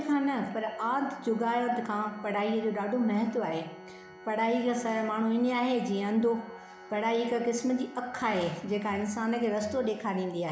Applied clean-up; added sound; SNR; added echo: none; Organ; 19 dB; none.